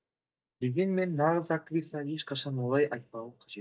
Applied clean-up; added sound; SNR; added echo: neural mask model DeepFilterNet 3.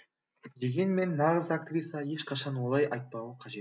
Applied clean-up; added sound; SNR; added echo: none; none; none; none.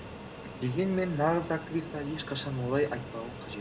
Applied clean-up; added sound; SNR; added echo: none; Fixed-wing aircraft, airplane; 11 dB; none.